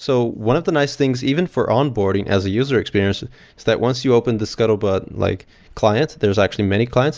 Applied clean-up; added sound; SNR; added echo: none; none; none; none.